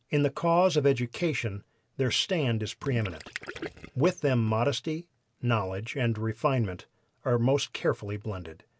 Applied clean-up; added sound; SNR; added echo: none; Gurgling; 14 dB; none.